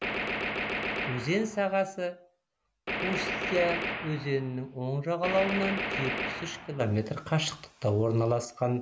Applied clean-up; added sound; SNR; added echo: none; Gunshot, gunfire; 3 dB; none.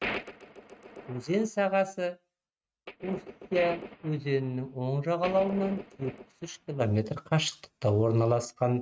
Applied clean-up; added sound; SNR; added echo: neural mask model RNNoise.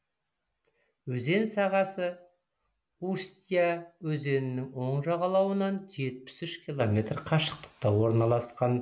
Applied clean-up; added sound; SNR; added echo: none; none; none; none.